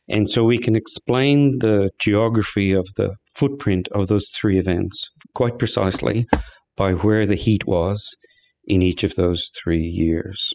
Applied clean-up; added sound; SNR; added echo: classical method spectral subtraction.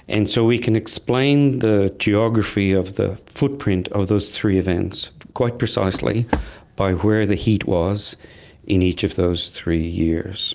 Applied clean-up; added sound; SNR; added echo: neural separator model SepFormer DNS4.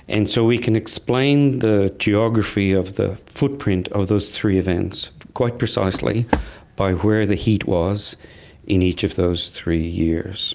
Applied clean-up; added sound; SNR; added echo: none; Walk, footsteps; 7 dB; none.